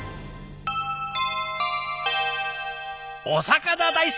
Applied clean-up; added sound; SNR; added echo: none; none; none; none.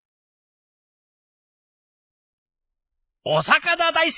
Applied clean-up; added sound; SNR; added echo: neural mask model Resemble Enhance denoiser.